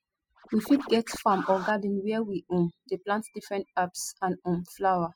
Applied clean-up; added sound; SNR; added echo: classical method spectral subtraction.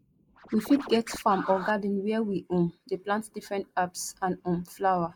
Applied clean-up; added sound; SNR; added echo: neural mask model Resemble Enhance denoiser.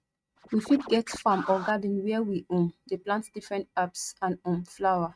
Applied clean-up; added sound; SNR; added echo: neural mask model RNNoise.